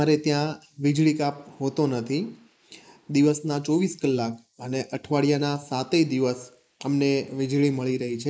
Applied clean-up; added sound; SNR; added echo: neural mask model Resemble Enhance denoiser.